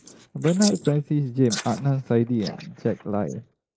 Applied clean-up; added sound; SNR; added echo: neural mask model Resemble Enhance denoiser.